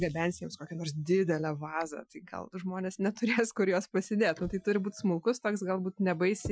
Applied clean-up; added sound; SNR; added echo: classical method Wiener filter.